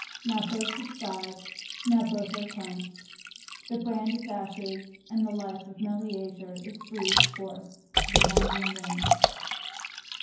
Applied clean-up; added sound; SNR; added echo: none; Liquid; -2 dB; reverberation time 0.9 s.